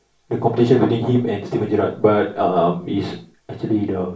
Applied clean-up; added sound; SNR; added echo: none; none; none; reverberation time 0.3 s.